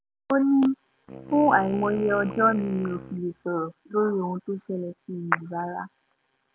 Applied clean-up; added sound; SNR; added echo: none; Wind instrument, woodwind instrument; 14 dB; none.